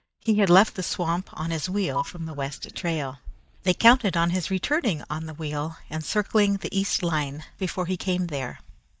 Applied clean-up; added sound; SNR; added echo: neural mask model DeepFilterNet 3.